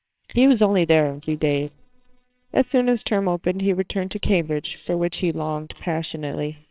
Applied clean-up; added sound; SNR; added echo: neural separator model SepFormer WHAMR!.